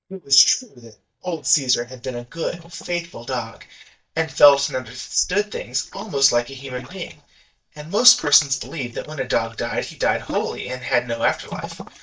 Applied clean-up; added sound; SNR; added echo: neural mask model DeepFilterNet 3.